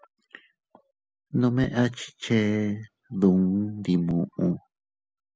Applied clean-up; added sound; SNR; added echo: none; none; none; none.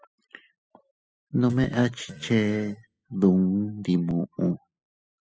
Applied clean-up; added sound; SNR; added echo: classical method spectral subtraction.